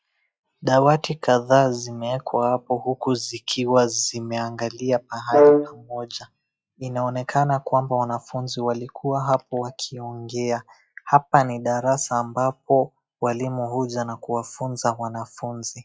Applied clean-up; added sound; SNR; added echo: classical method log-MMSE.